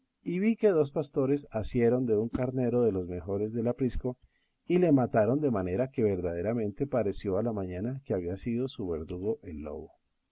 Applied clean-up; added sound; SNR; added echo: none; Whoosh, swoosh, swish; 17 dB; none.